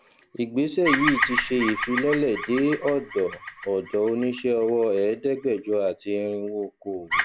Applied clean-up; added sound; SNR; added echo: none; Bird vocalization, bird call, bird song; 6 dB; none.